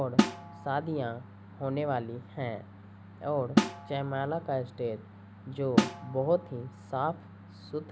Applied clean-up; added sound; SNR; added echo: none; Snare drum; 0 dB; none.